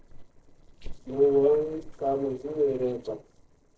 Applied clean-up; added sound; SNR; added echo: neural separator model SepFormer DNS4.